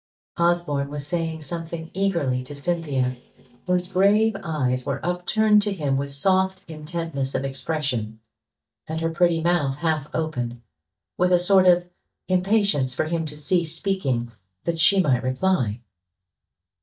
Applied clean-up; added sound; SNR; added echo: neural mask model DeepFilterNet 3.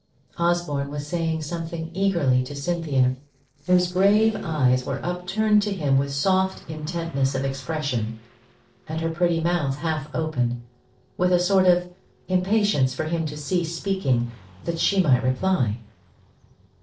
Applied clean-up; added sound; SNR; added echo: neural separator model SepFormer DNS4.